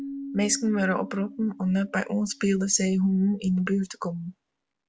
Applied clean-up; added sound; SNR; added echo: none; Keyboard (musical); 16 dB; none.